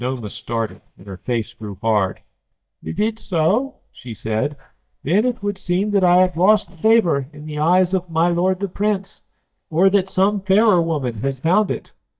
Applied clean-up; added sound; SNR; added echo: neural mask model DeepFilterNet 3.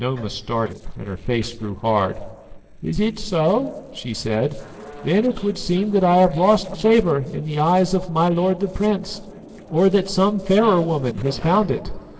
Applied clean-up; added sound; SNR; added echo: neural separator model SepFormer DNS4.